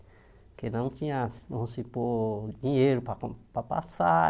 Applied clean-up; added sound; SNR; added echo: none; none; none; none.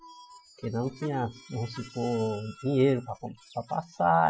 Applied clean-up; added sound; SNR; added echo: classical method Wiener filter.